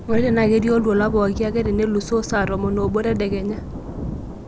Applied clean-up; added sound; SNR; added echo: none; Thunder / Rain; 8 dB; none.